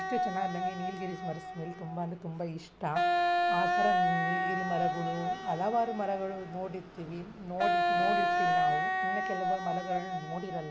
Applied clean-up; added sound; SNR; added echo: none; Wind instrument, woodwind instrument; -4 dB; none.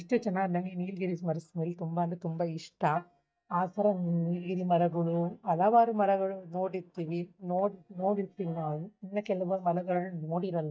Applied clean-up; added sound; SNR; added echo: neural mask model DeepFilterNet 3.